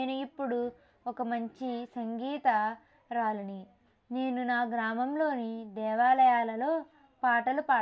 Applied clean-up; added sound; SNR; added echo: none; none; none; none.